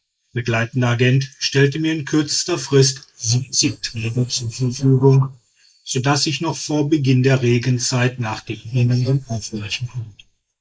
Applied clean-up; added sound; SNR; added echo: neural mask model Resemble Enhance denoiser.